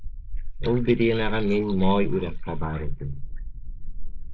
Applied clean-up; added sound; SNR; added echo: neural mask model Resemble Enhance denoiser.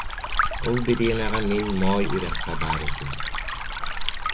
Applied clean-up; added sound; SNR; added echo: none; Stream; -1 dB; none.